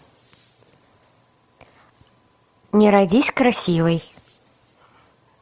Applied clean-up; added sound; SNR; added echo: none; none; none; none.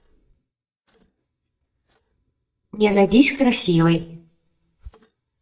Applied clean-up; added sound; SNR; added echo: neural mask model DeepFilterNet 3.